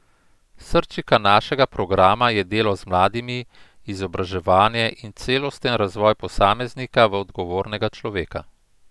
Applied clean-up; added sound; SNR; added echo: none; none; none; none.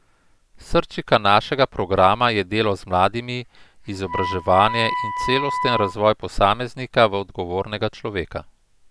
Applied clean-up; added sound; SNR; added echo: none; Wind instrument, woodwind instrument; 7 dB; none.